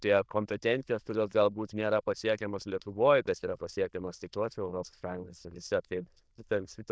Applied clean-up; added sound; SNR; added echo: neural diffusion model UNIVERSE++.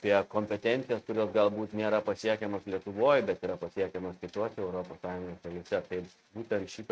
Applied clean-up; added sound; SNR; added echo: neural mask model RNNoise.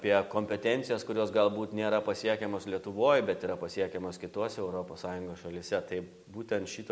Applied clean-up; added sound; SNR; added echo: none; none; none; none.